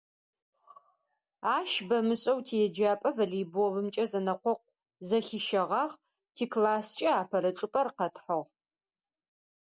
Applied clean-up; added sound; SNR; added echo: none; none; none; none.